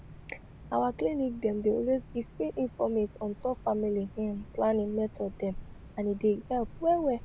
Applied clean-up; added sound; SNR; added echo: none; Cricket; 16 dB; none.